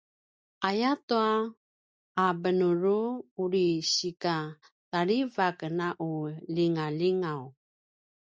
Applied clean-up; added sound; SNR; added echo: none; none; none; none.